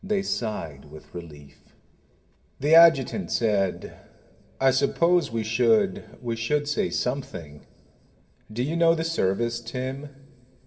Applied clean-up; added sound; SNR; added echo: none; none; none; reverberation time 1.9 s.